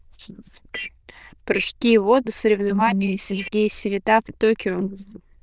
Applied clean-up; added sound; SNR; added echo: neural diffusion model UNIVERSE++.